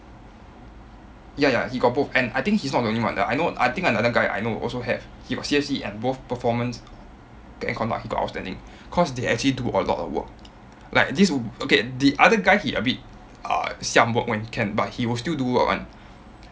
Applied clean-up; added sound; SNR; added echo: none; none; none; none.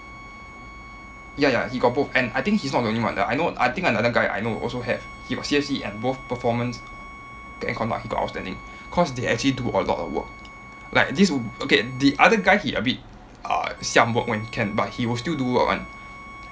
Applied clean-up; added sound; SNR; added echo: none; Bowed string instrument; 19 dB; none.